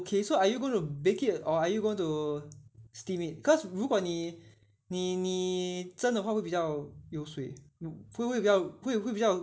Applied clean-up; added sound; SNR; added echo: none; none; none; none.